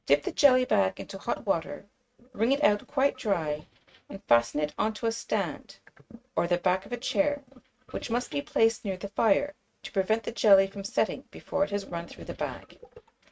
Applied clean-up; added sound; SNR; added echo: neural mask model RNNoise.